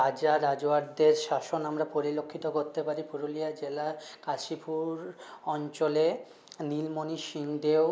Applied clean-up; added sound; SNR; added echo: none; none; none; none.